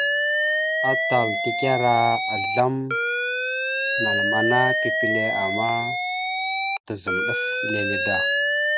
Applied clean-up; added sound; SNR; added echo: none; Alarm; -3 dB; none.